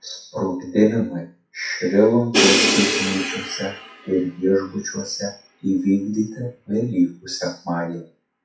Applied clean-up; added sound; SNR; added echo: classical method WPE with log-MMSE.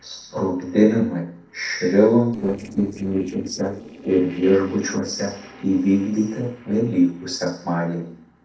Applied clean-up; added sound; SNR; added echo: neural separator model SepFormer DNS4.